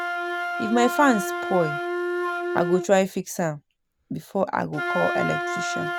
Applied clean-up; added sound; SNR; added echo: none; Wind instrument, woodwind instrument; 3 dB; none.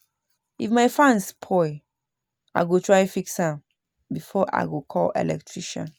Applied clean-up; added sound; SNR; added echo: none; none; none; none.